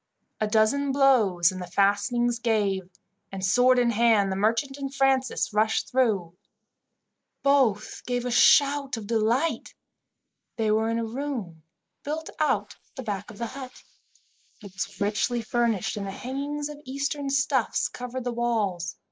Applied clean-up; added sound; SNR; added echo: neural mask model Resemble Enhance denoiser.